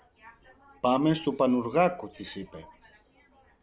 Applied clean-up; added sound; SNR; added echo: none; none; none; none.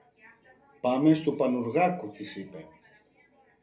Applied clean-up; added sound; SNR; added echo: none; none; none; reverberation time 0.3 s.